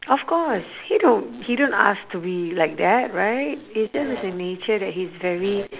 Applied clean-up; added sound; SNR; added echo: none; none; none; none.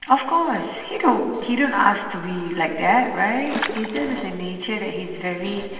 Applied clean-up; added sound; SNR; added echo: none; Water / Splash, splatter; 8 dB; reverberation time 2.9 s.